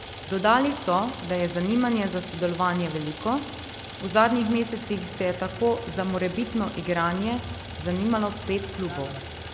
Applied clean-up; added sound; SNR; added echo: none; Idling; 12 dB; none.